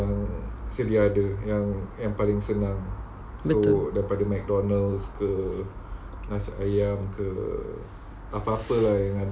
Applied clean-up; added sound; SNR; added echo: none; none; none; none.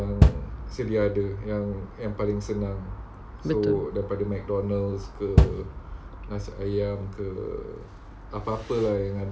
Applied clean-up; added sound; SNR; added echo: none; Bass drum; -2 dB; none.